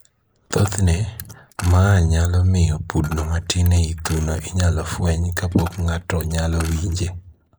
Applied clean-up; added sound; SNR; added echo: neural mask model Resemble Enhance denoiser.